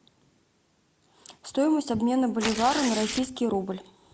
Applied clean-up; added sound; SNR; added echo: none; Tearing; 7 dB; none.